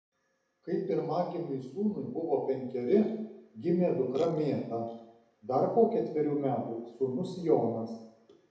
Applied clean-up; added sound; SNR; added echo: none; Burping, eructation; 19 dB; reverberation time 0.8 s.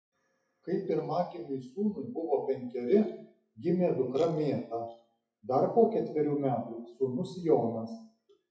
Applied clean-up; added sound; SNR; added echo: classical method WPE with log-MMSE.